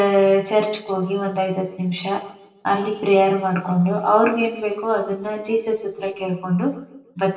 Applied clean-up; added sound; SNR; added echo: none; none; none; reverberation time 0.9 s.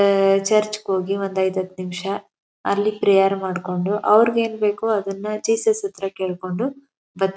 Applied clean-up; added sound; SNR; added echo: none; none; none; none.